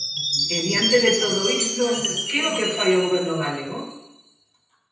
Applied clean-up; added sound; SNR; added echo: none; Chime; 3 dB; reverberation time 0.9 s.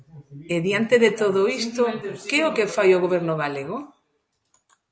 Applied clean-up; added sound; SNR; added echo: none; none; none; none.